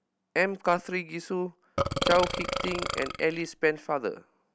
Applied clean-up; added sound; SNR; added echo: none; Burping, eructation; 2 dB; none.